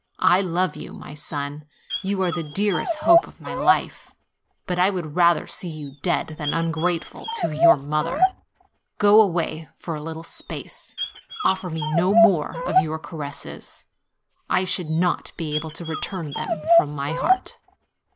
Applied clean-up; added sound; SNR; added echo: none; Dog; 1 dB; none.